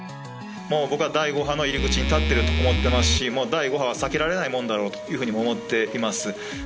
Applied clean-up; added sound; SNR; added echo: none; Musical instrument; -3 dB; none.